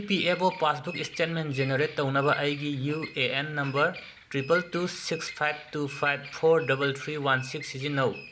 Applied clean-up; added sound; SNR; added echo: none; Bird vocalization, bird call, bird song; 16 dB; none.